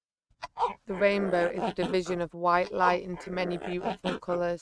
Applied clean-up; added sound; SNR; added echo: neural mask model RNNoise.